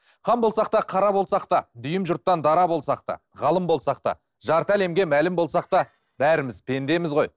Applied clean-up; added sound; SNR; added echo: neural separator model SepFormer DNS4.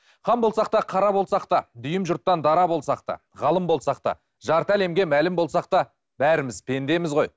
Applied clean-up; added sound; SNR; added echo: none; none; none; none.